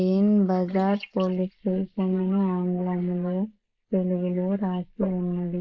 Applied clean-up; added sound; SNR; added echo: neural mask model Resemble Enhance denoiser.